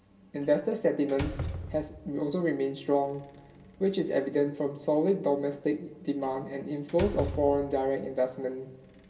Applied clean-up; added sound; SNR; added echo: none; Slam; 13 dB; reverberation time 1.7 s.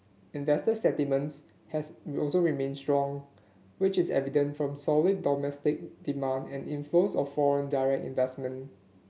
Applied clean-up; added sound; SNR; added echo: none; none; none; none.